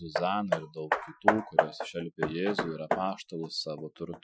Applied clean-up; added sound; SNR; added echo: classical method Wiener filter.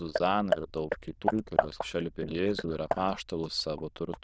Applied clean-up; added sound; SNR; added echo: neural diffusion model UNIVERSE++.